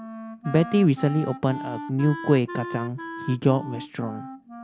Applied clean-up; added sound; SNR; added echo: none; Wind instrument, woodwind instrument; 12 dB; none.